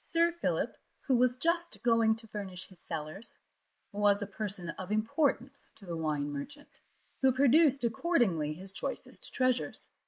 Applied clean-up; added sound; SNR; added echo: neural mask model Resemble Enhance denoiser.